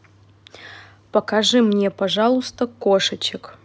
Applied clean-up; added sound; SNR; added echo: none; none; none; none.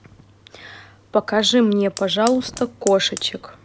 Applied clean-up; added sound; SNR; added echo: none; Fire; 18 dB; none.